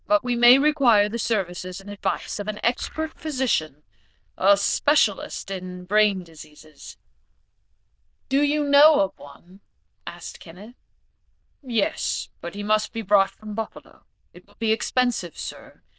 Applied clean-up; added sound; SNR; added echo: neural diffusion model UNIVERSE++.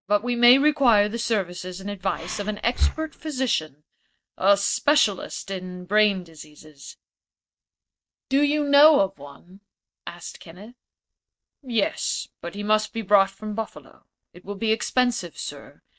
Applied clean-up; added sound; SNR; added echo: neural mask model DeepFilterNet 3.